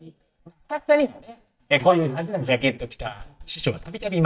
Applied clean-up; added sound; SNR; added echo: neural mask model DeepFilterNet 3.